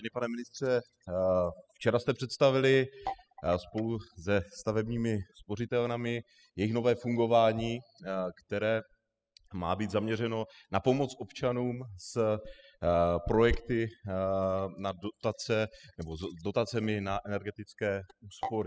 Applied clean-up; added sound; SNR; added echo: classical method spectral subtraction.